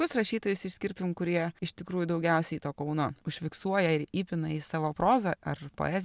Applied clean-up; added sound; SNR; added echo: none; none; none; none.